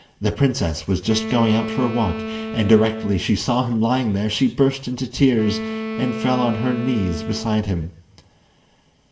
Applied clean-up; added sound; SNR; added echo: none; Wind instrument, woodwind instrument; 9 dB; reverberation time 0.7 s.